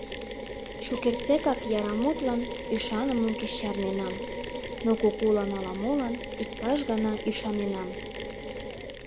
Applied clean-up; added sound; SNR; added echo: none; Mechanisms; 7 dB; none.